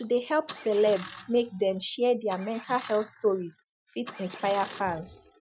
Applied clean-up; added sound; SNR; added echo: classical method Wiener filter.